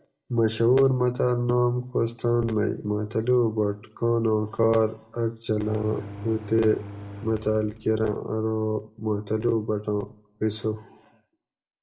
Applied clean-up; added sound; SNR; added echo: none; Engine; 15 dB; reverberation time 0.3 s.